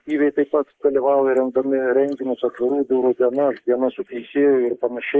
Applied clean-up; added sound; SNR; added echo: neural mask model Resemble Enhance denoiser.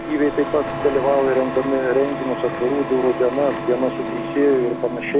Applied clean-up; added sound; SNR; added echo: none; Printer; 7 dB; none.